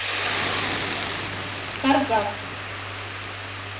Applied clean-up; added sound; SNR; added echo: none; Boiling / Hiss; -1 dB; reverberation time 0.5 s.